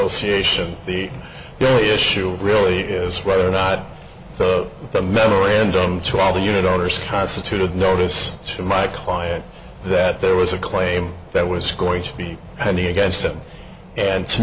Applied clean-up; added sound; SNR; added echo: none; none; none; none.